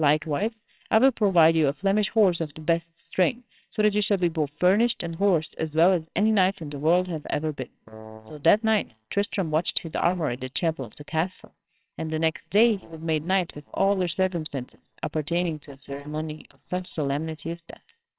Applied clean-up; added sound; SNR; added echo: neural separator model SepFormer WHAMR!.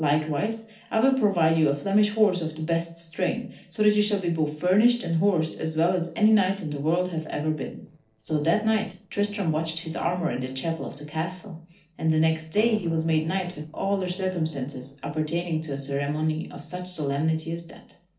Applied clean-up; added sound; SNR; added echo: neural separator model SepFormer DNS4.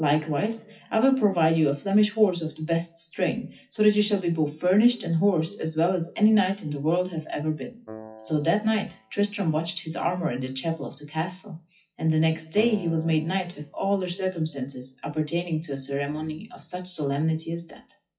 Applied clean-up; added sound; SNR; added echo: classical method WPE with log-MMSE.